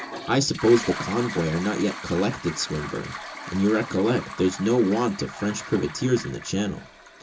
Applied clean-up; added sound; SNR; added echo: none; Toilet flush; 12 dB; reverberation time 0.2 s.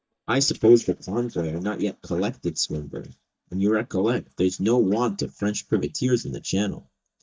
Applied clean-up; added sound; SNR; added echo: neural mask model DeepFilterNet 3.